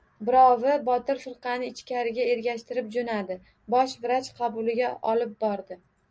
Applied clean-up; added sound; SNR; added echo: none; none; none; none.